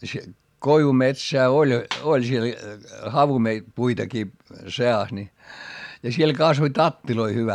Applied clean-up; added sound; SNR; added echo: none; none; none; none.